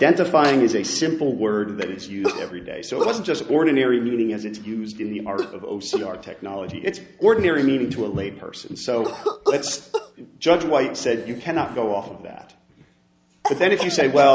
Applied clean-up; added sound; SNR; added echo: none; Cough; 11 dB; none.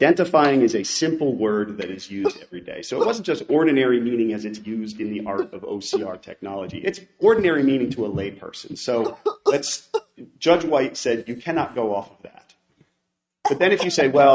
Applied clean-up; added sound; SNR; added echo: neural mask model RNNoise.